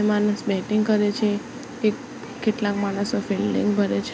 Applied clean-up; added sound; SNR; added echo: none; none; none; none.